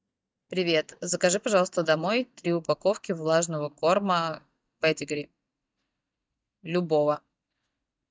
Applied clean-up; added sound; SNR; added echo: neural mask model DeepFilterNet 3.